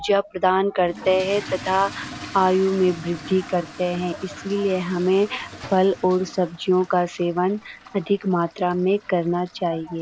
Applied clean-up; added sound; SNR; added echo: none; Fill (with liquid) / Toilet flush; 17 dB; none.